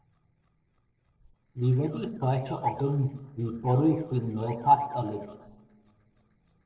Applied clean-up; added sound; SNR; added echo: neural separator model SepFormer DNS4.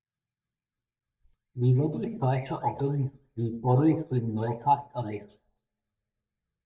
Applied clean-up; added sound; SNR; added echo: neural mask model DeepFilterNet 3.